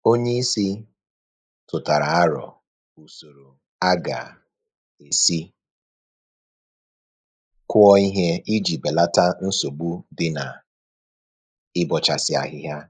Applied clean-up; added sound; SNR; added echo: neural mask model Resemble Enhance denoiser.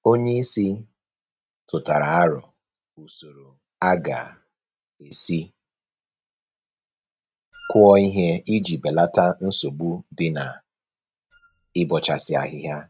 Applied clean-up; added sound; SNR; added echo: neural mask model RNNoise.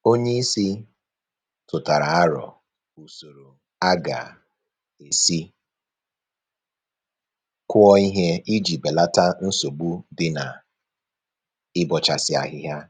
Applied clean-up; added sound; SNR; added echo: none; none; none; none.